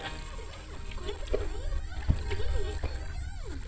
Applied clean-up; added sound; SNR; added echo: neural mask model DeepFilterNet 3.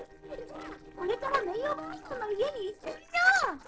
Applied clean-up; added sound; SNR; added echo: neural separator model SepFormer DNS4.